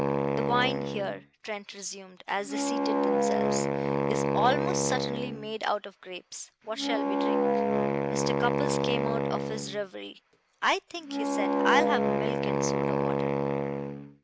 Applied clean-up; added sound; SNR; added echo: none; Wind instrument, woodwind instrument; -4 dB; none.